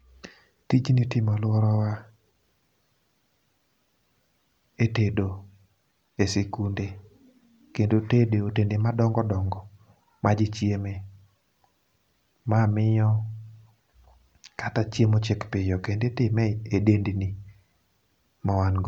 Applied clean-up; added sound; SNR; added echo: none; none; none; none.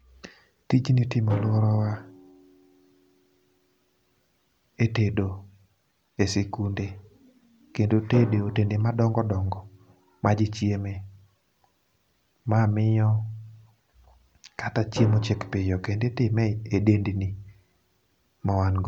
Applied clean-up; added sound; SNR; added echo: none; Drum; 18 dB; none.